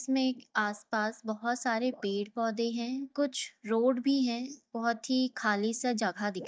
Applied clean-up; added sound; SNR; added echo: neural mask model DeepFilterNet 3.